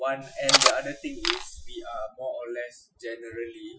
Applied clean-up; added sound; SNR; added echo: classical method Wiener filter.